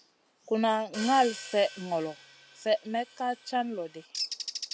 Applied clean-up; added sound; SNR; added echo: none; Bird + Hi-hat; 12 dB; none.